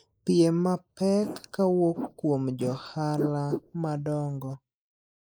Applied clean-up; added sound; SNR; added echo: neural mask model Resemble Enhance denoiser.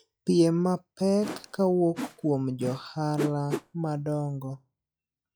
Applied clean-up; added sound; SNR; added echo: classical method log-MMSE.